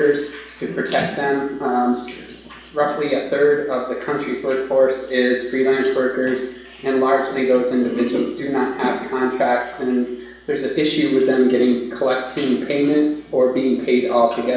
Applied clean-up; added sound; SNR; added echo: none; none; none; reverberation time 0.7 s.